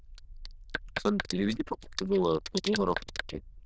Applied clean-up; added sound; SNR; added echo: neural diffusion model UNIVERSE++.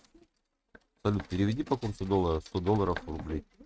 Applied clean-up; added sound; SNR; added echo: neural mask model RNNoise.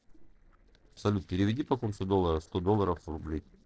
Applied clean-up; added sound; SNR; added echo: neural separator model SepFormer DNS4.